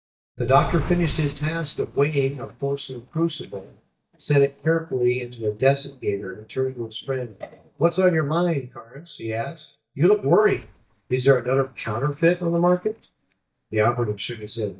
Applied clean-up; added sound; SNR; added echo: neural mask model DeepFilterNet 3.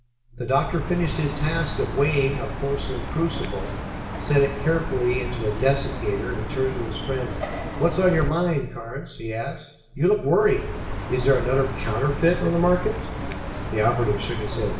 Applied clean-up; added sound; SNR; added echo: none; Chirp, tweet; 7 dB; reverberation time 0.8 s.